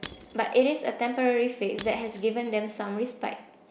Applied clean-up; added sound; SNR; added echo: none; Shatter / Crushing; 19 dB; none.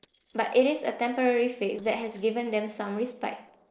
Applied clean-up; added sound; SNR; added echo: neural separator model SepFormer DNS4.